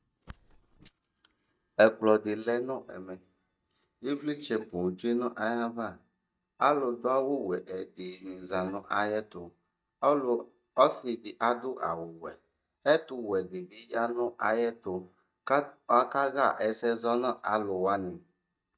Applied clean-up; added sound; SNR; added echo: neural mask model DeepFilterNet 3.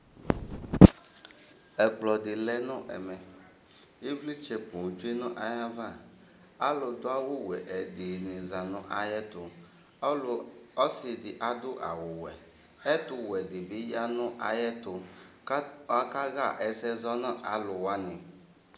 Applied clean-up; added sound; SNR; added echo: none; none; none; none.